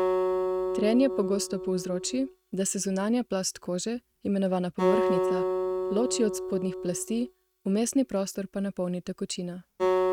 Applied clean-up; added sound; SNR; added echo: neural mask model RNNoise.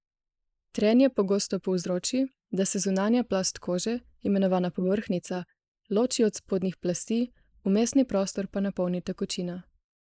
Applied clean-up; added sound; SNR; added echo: neural mask model Resemble Enhance denoiser.